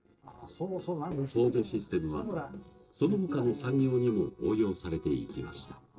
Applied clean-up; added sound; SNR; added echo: neural separator model SepFormer DNS4.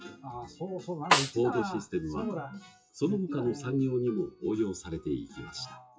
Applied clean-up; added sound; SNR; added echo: classical method WPE with log-MMSE.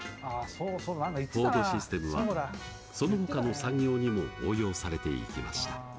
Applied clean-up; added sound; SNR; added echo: none; none; none; none.